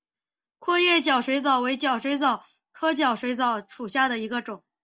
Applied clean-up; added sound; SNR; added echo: none; none; none; none.